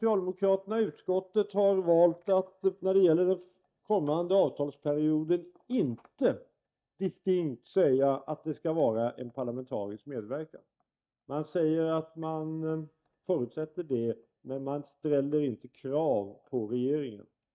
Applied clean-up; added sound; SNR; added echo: neural mask model DeepFilterNet 3.